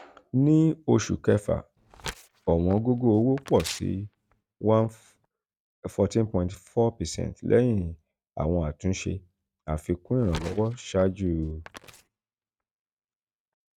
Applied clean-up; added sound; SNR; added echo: neural mask model RNNoise.